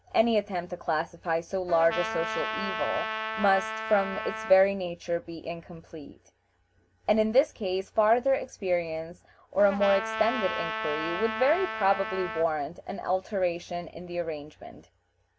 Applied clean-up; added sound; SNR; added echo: none; Trumpet; 6 dB; none.